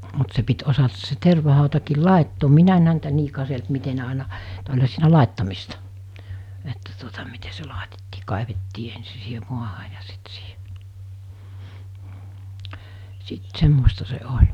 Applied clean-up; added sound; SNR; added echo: none; none; none; none.